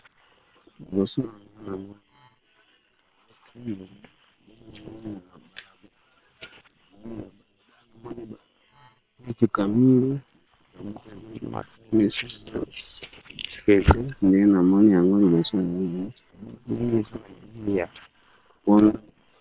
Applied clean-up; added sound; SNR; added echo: neural separator model SepFormer WHAM!.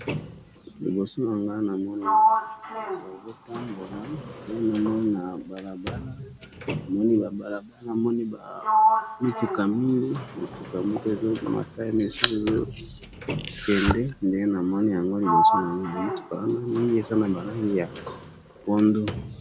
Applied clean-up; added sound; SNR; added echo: none; Domestic sounds, home sounds + Sliding door; 2 dB; none.